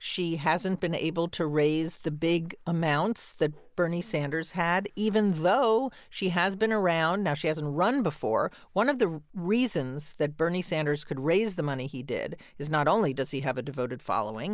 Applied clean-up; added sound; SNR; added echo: none; none; none; none.